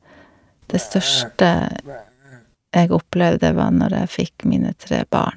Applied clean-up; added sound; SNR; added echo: neural mask model RNNoise.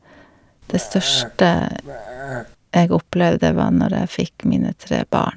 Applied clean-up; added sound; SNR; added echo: none; Burping, eructation; 12 dB; none.